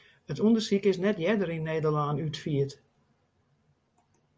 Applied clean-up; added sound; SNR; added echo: none; none; none; none.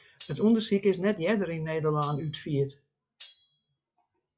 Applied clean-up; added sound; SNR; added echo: classical method log-MMSE.